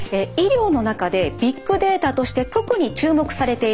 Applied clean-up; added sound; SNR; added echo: none; Walk, footsteps; 19 dB; none.